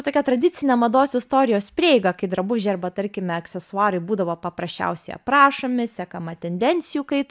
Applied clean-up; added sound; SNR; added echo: none; none; none; none.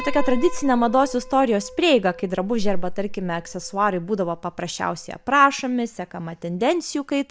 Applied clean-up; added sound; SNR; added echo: none; Piano; 7 dB; none.